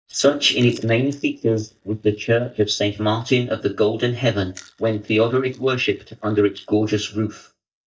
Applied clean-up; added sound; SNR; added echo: neural mask model DeepFilterNet 3.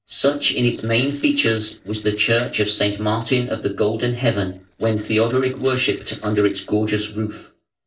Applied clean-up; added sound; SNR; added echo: neural separator model SepFormer DNS4.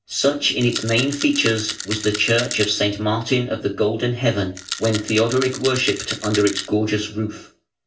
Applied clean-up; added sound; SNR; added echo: none; Rattle; 9 dB; reverberation time 0.3 s.